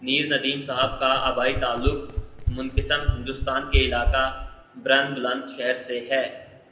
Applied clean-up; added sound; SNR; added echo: none; Run; 2 dB; reverberation time 0.7 s.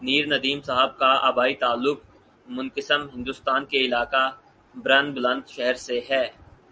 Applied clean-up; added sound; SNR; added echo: none; none; none; none.